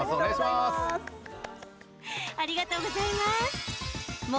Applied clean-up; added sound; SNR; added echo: none; none; none; none.